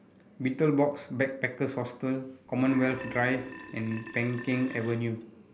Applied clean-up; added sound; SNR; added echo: none; Burping, eructation; 14 dB; none.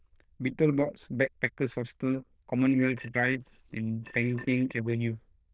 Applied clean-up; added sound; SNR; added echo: neural diffusion model UNIVERSE++.